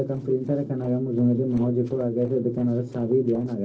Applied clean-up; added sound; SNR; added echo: neural separator model SepFormer DNS4.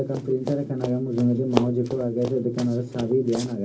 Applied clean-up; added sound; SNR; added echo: none; Run; 10 dB; reverberation time 0.4 s.